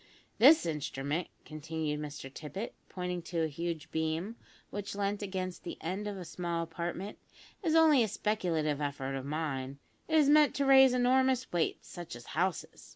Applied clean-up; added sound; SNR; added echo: none; none; none; none.